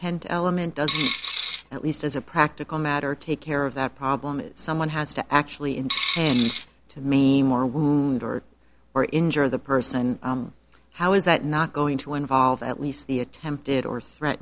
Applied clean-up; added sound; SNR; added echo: none; Coin (dropping); 2 dB; none.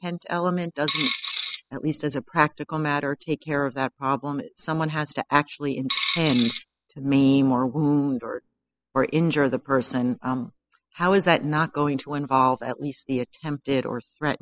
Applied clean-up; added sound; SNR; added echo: classical method spectral subtraction.